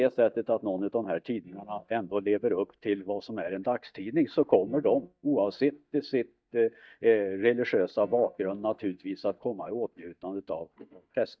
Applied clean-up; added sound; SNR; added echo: neural mask model DeepFilterNet 3.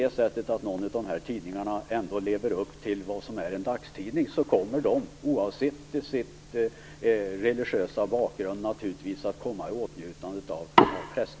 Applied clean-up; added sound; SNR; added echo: none; none; none; none.